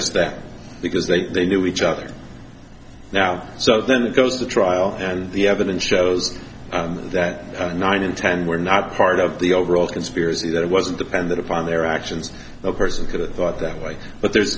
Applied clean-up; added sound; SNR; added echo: none; none; none; none.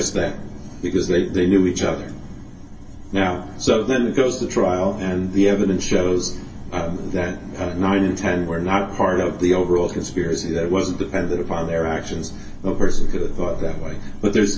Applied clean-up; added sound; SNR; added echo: none; none; none; reverberation time 0.2 s.